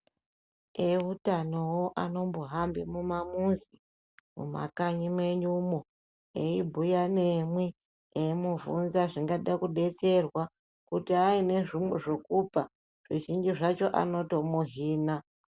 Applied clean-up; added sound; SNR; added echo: none; none; none; none.